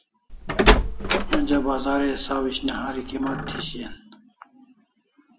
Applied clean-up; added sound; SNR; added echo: none; Door; -4 dB; none.